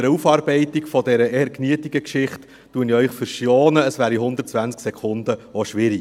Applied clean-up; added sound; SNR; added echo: none; none; none; none.